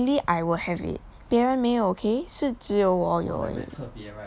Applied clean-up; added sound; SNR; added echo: none; none; none; none.